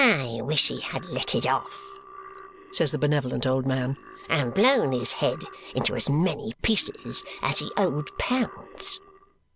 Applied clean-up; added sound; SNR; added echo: none; Burping, eructation; 19 dB; none.